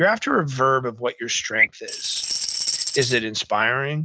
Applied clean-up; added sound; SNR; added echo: none; Tambourine; 4 dB; none.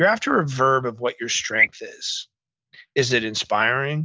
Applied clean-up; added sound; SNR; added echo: none; none; none; none.